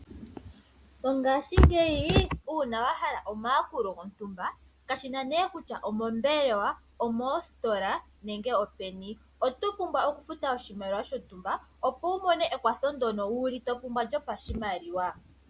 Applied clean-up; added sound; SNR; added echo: none; none; none; none.